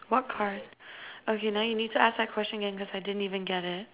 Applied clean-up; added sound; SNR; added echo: none; none; none; none.